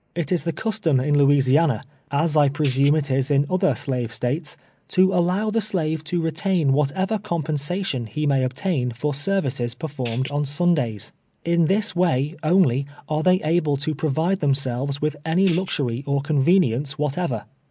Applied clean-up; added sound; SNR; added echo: none; Tambourine; 19 dB; none.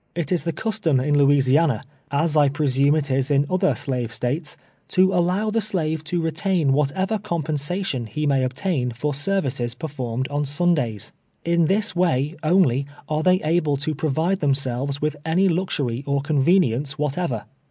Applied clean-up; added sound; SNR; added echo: none; none; none; none.